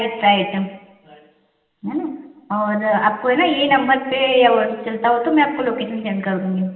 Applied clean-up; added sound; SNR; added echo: none; none; none; reverberation time 1.2 s.